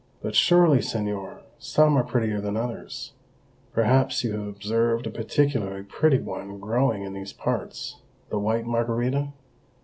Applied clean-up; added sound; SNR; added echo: none; none; none; none.